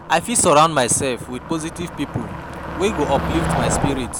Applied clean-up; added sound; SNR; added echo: none; Motor vehicle (road); 6 dB; none.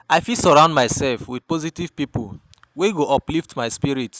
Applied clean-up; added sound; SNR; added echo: none; none; none; none.